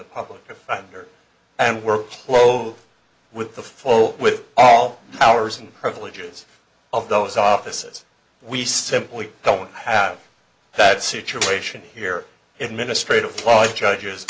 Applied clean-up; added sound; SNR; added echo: none; none; none; none.